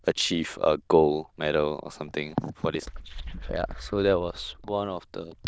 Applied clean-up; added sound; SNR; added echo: neural diffusion model UNIVERSE++.